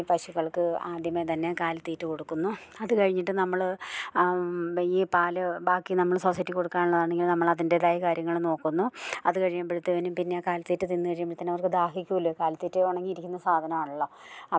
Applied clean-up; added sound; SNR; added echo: none; none; none; none.